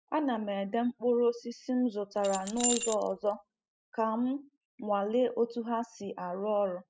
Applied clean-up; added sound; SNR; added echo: classical method spectral subtraction.